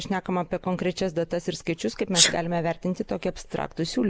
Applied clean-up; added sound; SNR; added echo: neural mask model Resemble Enhance denoiser.